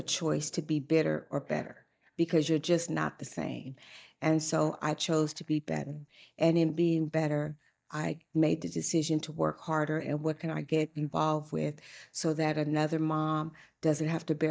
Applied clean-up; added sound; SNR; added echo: neural mask model DeepFilterNet 3.